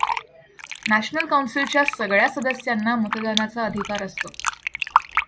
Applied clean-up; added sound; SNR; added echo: none; Fill (with liquid); 4 dB; none.